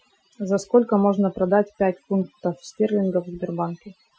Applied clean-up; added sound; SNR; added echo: classical method Wiener filter.